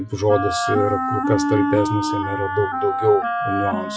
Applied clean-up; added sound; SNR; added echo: classical method WPE with log-MMSE.